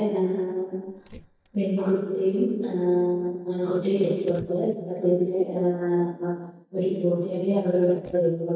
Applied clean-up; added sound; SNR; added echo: neural mask model DeepFilterNet 3.